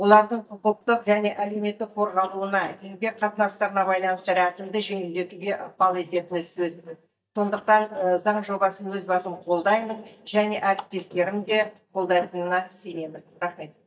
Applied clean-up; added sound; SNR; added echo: neural mask model DeepFilterNet 3.